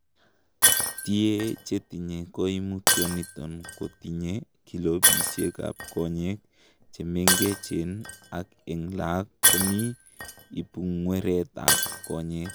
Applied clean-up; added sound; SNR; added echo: none; Shatter; -1 dB; none.